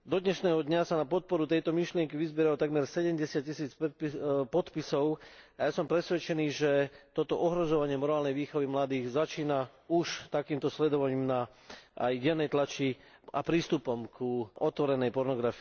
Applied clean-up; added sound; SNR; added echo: none; none; none; none.